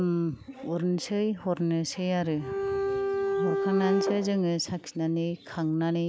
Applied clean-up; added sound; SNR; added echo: none; Bowed string instrument; 0 dB; none.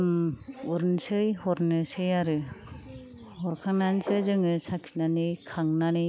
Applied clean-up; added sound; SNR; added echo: none; none; none; none.